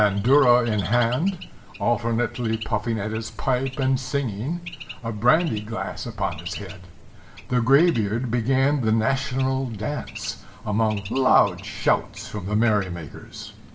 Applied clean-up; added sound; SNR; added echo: none; Bird; 18 dB; reverberation time 0.5 s.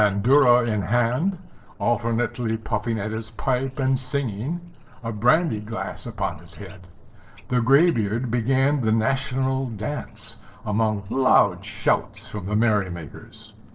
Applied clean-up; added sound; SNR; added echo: neural separator model SepFormer DNS4.